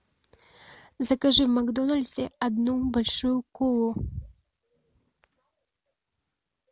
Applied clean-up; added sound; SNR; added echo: none; none; none; none.